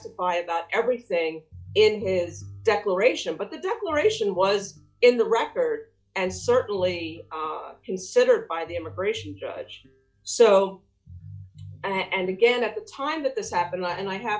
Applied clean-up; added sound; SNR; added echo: classical method log-MMSE.